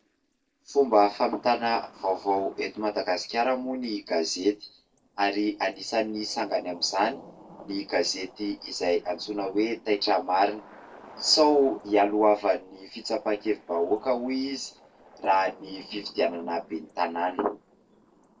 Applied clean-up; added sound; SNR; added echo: neural separator model SepFormer DNS4.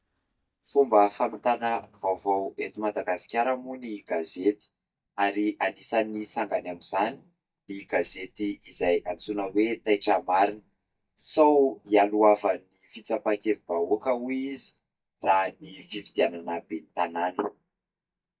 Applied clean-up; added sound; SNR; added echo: neural mask model DeepFilterNet 3.